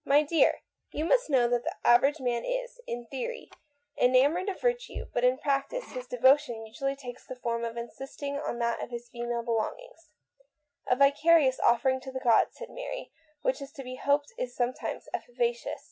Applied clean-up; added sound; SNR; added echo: none; none; none; none.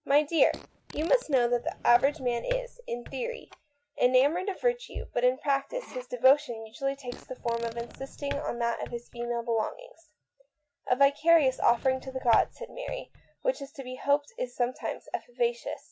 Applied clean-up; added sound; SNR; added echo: none; Fart + Drawer open or close; 18 dB; none.